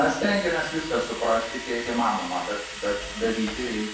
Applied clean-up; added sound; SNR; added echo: none; Drill; 10 dB; reverberation time 0.6 s.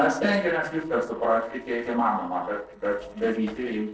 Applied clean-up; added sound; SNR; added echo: neural separator model SepFormer DNS4.